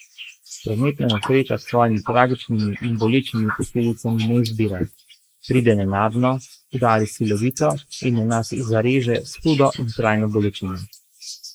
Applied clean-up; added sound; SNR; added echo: neural mask model Resemble Enhance denoiser.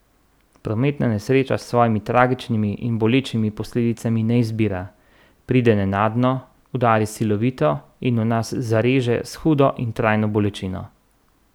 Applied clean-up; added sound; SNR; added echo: none; none; none; none.